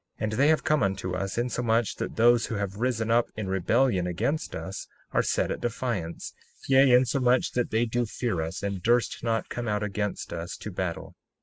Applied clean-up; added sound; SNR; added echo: neural mask model Resemble Enhance denoiser.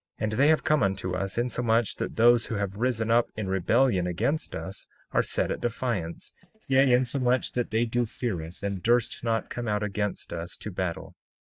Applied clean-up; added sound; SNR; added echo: neural mask model DeepFilterNet 3.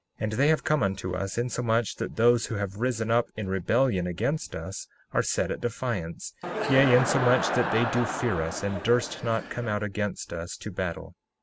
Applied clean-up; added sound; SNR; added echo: none; Crowd; 4 dB; none.